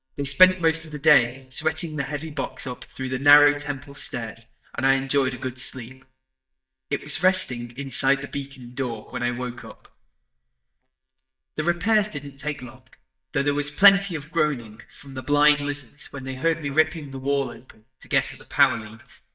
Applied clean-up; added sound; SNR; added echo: neural mask model DeepFilterNet 3.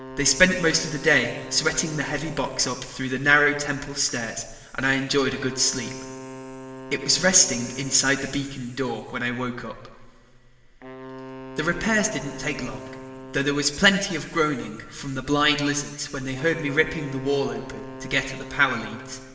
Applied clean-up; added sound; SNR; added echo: none; Wind instrument, woodwind instrument; 16 dB; reverberation time 3.0 s.